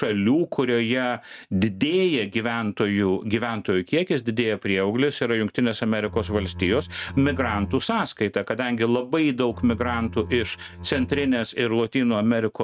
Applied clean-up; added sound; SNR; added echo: neural mask model RNNoise.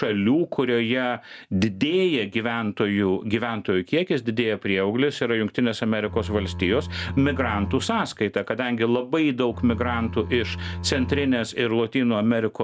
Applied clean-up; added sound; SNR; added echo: none; Bowed string instrument; 9 dB; none.